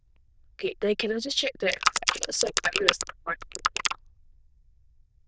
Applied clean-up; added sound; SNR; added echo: neural diffusion model UNIVERSE++.